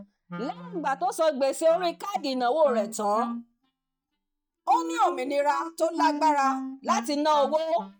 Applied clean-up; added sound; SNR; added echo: neural mask model DeepFilterNet 3.